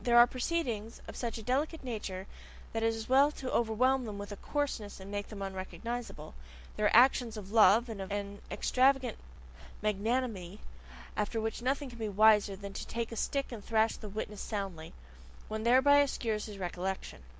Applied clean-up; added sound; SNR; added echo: none; none; none; none.